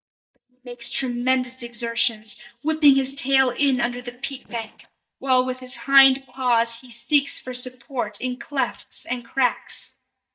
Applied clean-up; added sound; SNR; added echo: neural mask model DeepFilterNet 3.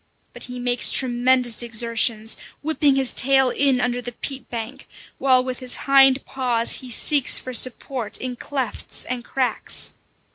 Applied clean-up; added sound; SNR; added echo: none; none; none; none.